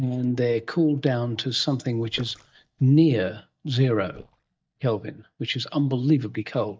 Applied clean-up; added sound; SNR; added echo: neural mask model DeepFilterNet 3.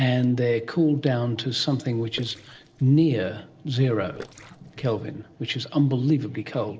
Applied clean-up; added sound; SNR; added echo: neural separator model SepFormer DNS4.